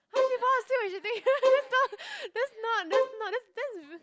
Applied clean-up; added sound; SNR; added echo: none; Bowed string instrument; 3 dB; none.